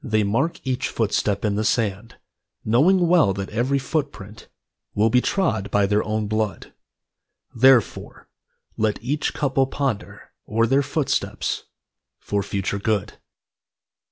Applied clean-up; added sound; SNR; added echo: none; none; none; none.